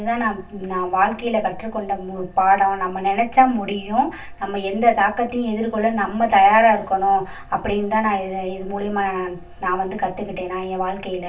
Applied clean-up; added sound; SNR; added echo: none; none; none; reverberation time 0.2 s.